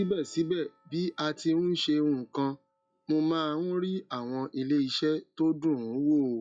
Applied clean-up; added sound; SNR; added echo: classical method log-MMSE.